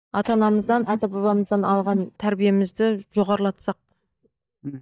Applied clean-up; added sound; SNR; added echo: neural mask model DeepFilterNet 3.